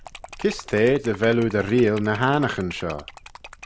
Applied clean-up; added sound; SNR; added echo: none; Liquid; 18 dB; none.